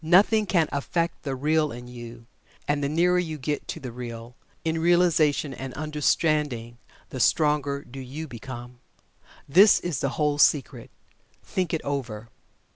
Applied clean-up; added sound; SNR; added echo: none; none; none; none.